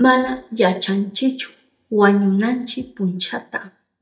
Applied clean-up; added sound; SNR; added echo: neural mask model DeepFilterNet 3.